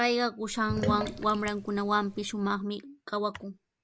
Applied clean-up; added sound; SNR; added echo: none; Sink (filling or washing); 7 dB; none.